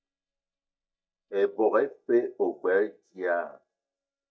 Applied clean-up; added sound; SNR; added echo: neural mask model DeepFilterNet 3.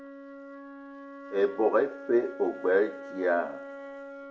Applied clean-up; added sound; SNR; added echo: none; Wind instrument, woodwind instrument; 13 dB; reverberation time 0.5 s.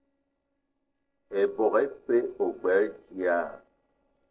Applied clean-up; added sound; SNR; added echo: neural separator model SepFormer DNS4.